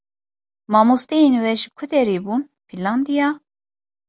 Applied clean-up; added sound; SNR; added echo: none; none; none; none.